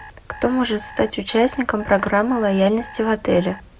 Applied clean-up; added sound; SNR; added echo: none; Alarm; 20 dB; none.